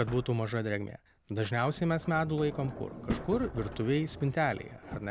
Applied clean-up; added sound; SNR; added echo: none; Sliding door; 11 dB; none.